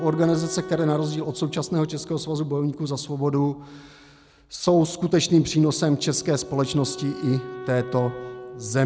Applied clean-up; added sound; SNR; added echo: none; Wind instrument, woodwind instrument; 16 dB; none.